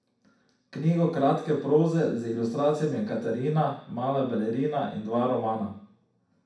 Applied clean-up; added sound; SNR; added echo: none; none; none; reverberation time 0.6 s.